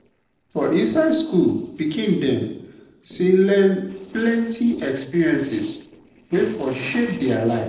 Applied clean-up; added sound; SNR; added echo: neural separator model SepFormer DNS4.